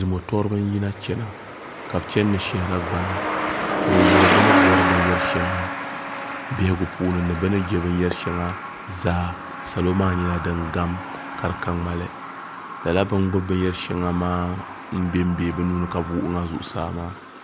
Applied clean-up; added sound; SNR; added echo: none; Truck; 2 dB; none.